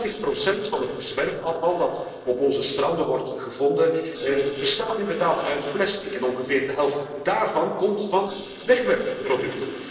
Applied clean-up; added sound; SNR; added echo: neural separator model SepFormer DNS4.